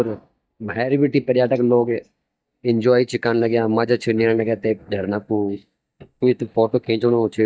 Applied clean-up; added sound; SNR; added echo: neural mask model DeepFilterNet 3.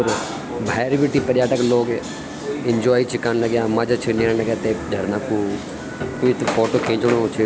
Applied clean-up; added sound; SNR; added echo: none; Piano; 16 dB; none.